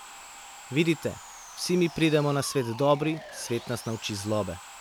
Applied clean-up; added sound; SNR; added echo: none; Sawing; 16 dB; none.